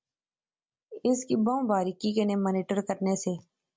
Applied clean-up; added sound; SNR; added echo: none; none; none; none.